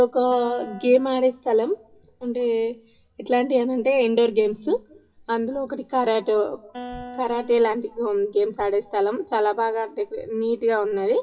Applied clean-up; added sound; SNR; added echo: classical method WPE with log-MMSE.